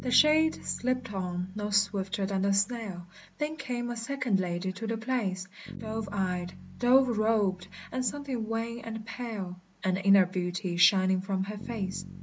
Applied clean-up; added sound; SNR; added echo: none; Bass guitar; 18 dB; none.